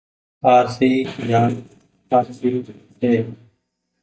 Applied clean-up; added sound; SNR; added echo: neural mask model DeepFilterNet 3.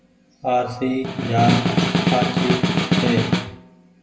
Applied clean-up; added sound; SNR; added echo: none; Snare drum; -2 dB; reverberation time 0.2 s.